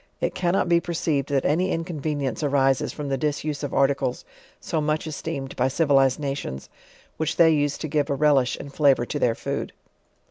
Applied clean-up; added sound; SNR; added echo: none; none; none; none.